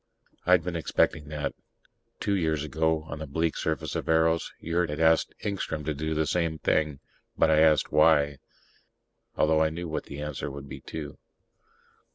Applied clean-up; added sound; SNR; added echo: none; none; none; none.